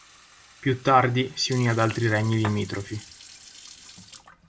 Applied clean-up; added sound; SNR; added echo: none; Fill (with liquid) / Sink (filling or washing); 18 dB; none.